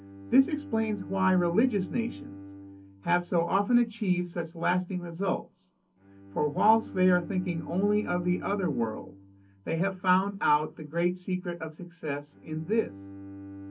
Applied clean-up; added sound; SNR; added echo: none; Bowed string instrument; 16 dB; reverberation time 0.3 s.